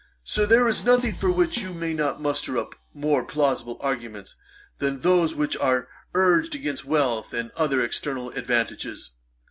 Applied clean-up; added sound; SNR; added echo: none; Bass drum / Drum kit; 13 dB; none.